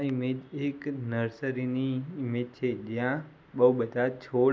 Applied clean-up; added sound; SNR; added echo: none; none; none; none.